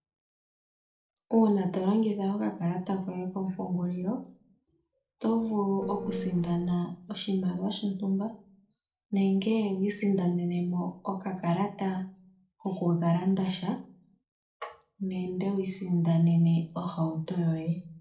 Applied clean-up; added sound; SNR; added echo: neural separator model SepFormer DNS4.